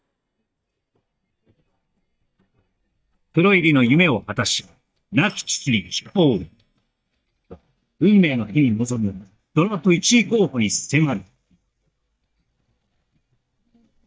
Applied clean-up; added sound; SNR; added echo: neural mask model DeepFilterNet 3.